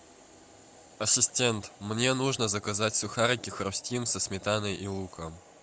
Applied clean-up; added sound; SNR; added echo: none; none; none; none.